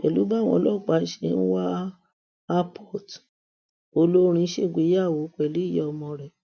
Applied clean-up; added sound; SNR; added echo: none; none; none; none.